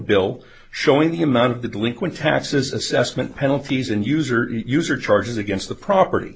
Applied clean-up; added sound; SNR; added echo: none; none; none; none.